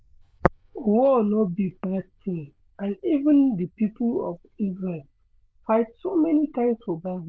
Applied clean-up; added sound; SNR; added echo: neural diffusion model UNIVERSE++.